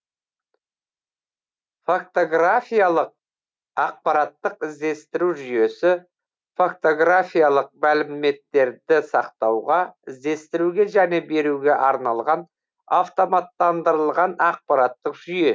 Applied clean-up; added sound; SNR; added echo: none; none; none; none.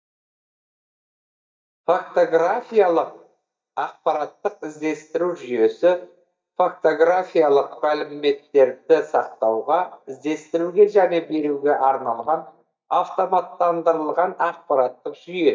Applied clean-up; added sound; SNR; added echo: neural mask model DeepFilterNet 3.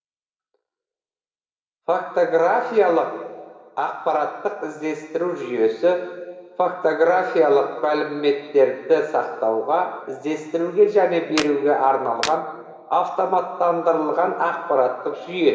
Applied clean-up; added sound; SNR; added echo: none; Clapping; 12 dB; reverberation time 2.1 s.